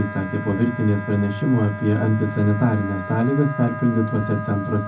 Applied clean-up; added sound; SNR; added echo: none; Wind instrument, woodwind instrument; 12 dB; reverberation time 0.4 s.